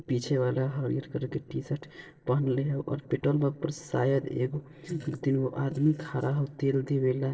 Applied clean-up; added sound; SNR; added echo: neural separator model SepFormer DNS4.